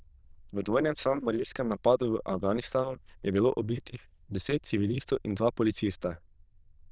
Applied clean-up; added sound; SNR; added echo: neural diffusion model UNIVERSE++.